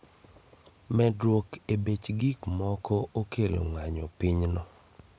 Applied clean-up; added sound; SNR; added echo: none; none; none; none.